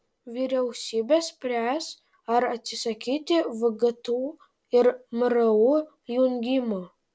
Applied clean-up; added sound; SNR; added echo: none; none; none; none.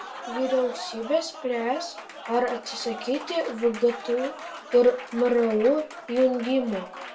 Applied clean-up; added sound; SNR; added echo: none; Applause; 13 dB; reverberation time 0.3 s.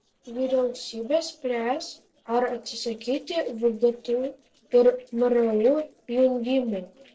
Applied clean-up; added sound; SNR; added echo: neural separator model SepFormer DNS4.